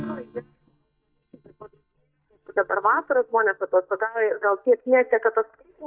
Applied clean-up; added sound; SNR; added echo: neural mask model DeepFilterNet 3.